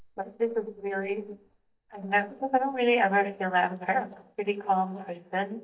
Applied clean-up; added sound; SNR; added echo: neural mask model DeepFilterNet 3.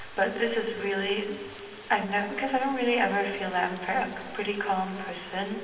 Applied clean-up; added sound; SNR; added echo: none; Stream; 19 dB; reverberation time 2.7 s.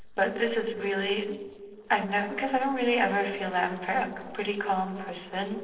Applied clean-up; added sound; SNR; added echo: neural separator model SepFormer DNS4.